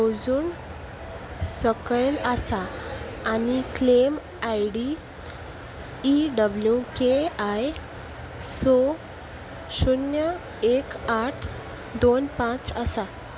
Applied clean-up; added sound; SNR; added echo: none; none; none; none.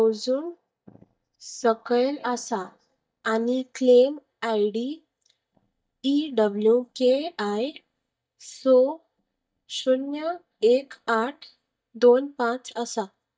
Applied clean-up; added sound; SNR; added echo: neural mask model DeepFilterNet 3.